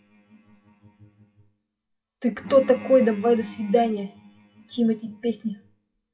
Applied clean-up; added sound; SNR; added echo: classical method WPE with log-MMSE.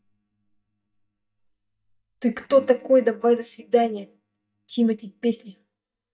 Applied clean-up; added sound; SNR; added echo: neural mask model DeepFilterNet 3.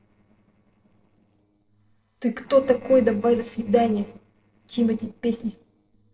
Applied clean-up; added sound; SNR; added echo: neural separator model SepFormer DNS4.